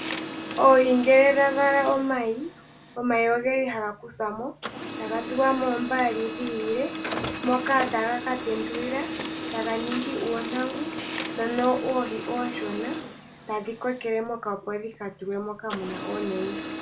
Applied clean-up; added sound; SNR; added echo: none; Printer; 9 dB; reverberation time 0.2 s.